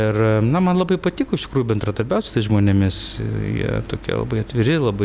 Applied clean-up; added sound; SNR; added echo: none; none; none; none.